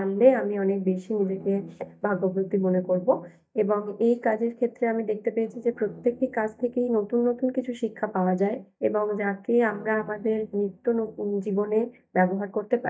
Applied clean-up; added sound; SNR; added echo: neural mask model DeepFilterNet 3.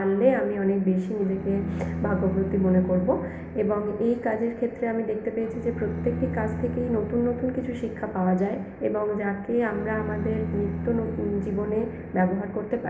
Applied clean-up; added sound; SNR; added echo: none; Bowed string instrument; 9 dB; reverberation time 1.1 s.